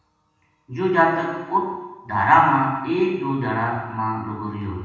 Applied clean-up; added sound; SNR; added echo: none; none; none; reverberation time 1.0 s.